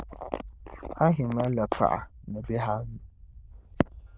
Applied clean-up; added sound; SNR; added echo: neural diffusion model UNIVERSE++.